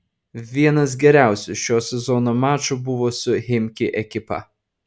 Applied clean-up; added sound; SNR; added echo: none; none; none; none.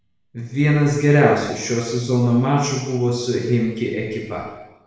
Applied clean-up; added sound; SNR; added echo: none; none; none; reverberation time 1.0 s.